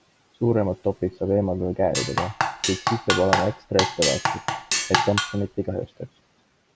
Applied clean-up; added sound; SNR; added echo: none; Drum kit; 0 dB; none.